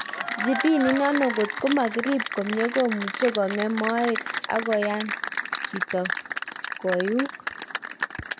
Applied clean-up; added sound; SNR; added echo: none; Applause / Cheering; 5 dB; none.